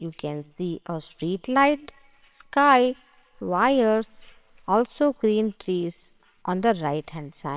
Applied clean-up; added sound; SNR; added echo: neural separator model SepFormer WHAMR!.